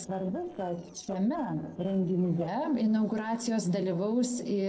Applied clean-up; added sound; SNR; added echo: neural separator model SepFormer DNS4.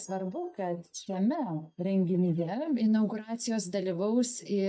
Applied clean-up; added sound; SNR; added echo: neural mask model DeepFilterNet 3.